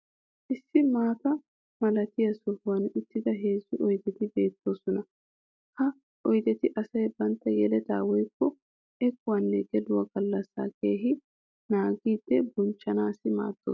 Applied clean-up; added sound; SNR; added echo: none; none; none; none.